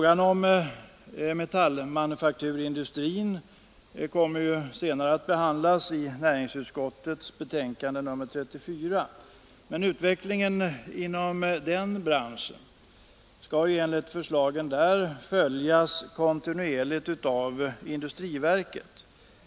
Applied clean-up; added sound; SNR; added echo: none; none; none; none.